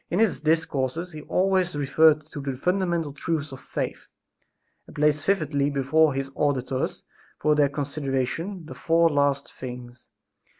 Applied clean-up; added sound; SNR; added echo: none; none; none; none.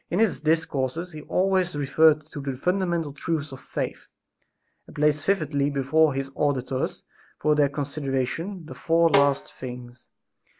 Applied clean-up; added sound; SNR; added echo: none; Snare drum; 5 dB; none.